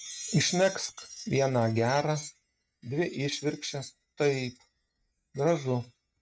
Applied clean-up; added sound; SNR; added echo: neural mask model RNNoise.